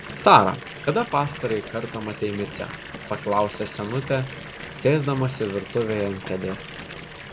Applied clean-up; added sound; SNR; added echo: none; Fill (with liquid) / Bathtub (filling or washing) / Water tap, faucet; 12 dB; none.